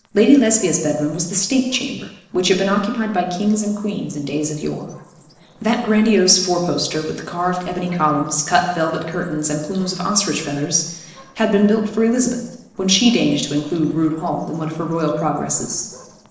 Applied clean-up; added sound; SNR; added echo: neural separator model SepFormer DNS4.